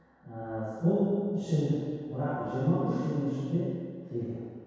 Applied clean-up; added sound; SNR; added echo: none; none; none; reverberation time 2.0 s.